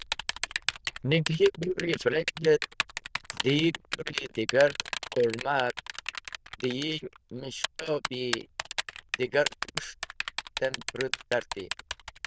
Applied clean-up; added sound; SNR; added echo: neural diffusion model UNIVERSE++.